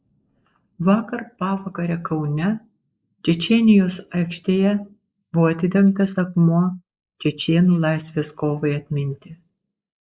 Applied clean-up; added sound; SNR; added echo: neural mask model Resemble Enhance denoiser.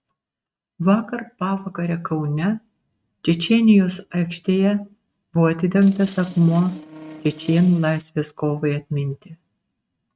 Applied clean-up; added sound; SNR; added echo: neural mask model RNNoise.